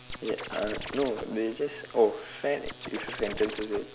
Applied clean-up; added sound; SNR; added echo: none; Scratching (performance technique); 9 dB; none.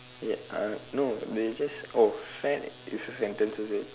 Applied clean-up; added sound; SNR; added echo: none; none; none; none.